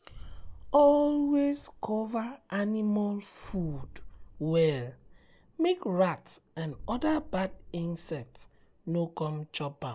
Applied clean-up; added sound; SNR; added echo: none; Boom; 17 dB; none.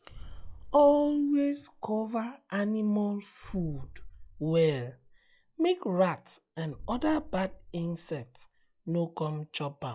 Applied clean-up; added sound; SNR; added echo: classical method log-MMSE.